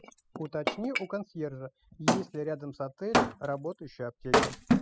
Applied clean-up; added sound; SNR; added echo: classical method spectral subtraction.